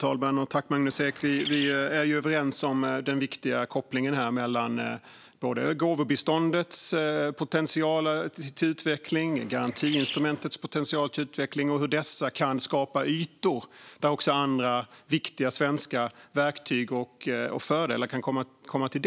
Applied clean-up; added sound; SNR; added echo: none; Bird; 11 dB; none.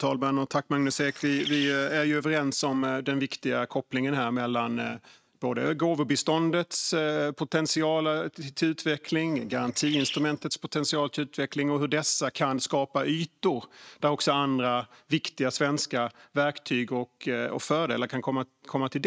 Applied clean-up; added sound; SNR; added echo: neural mask model RNNoise.